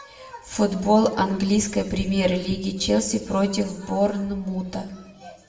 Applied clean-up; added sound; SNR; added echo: none; none; none; reverberation time 0.8 s.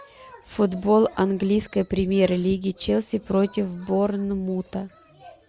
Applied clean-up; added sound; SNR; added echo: none; none; none; none.